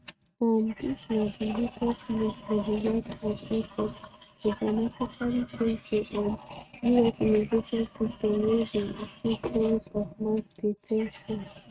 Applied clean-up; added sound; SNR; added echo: neural mask model RNNoise.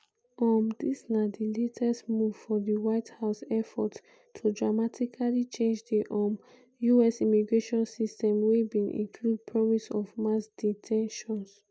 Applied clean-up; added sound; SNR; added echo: none; none; none; none.